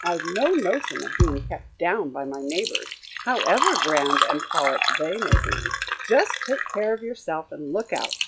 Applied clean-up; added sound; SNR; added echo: classical method log-MMSE.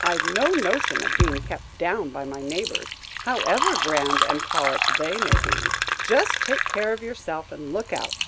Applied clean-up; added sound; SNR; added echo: none; Thump, thud + Fill (with liquid); -1 dB; none.